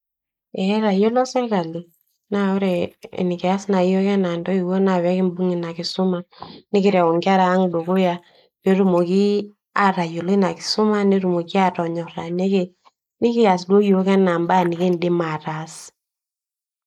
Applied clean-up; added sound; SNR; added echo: neural mask model Resemble Enhance denoiser.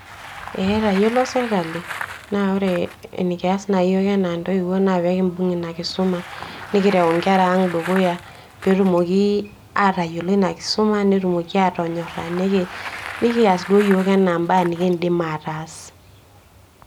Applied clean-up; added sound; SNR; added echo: none; Bicycle; 17 dB; none.